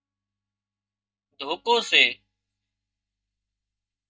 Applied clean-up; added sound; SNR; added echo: neural mask model DeepFilterNet 3.